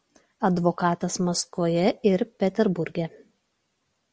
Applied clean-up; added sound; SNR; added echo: none; none; none; none.